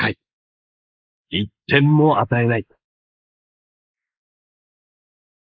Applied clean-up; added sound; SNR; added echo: neural mask model Resemble Enhance denoiser.